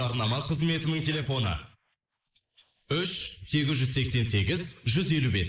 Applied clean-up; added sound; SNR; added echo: neural mask model Resemble Enhance denoiser.